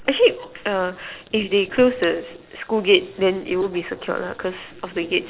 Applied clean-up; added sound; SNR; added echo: neural separator model SepFormer DNS4.